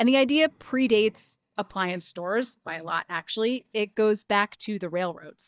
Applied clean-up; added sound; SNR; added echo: neural mask model DeepFilterNet 3.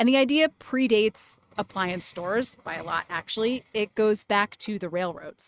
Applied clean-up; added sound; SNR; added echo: neural mask model RNNoise.